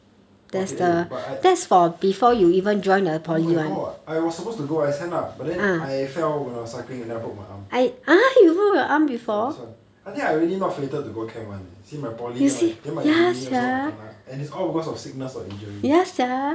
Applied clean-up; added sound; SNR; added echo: none; none; none; none.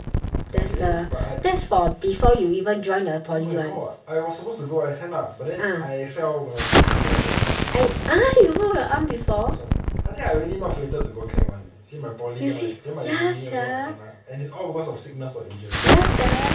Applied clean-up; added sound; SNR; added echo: none; Explosion; 0 dB; reverberation time 0.2 s.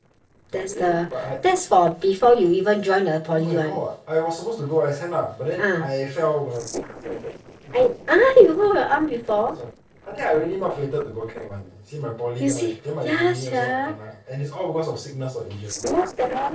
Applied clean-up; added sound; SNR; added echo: neural separator model SepFormer DNS4.